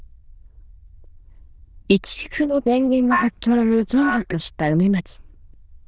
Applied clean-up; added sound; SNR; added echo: neural diffusion model UNIVERSE++.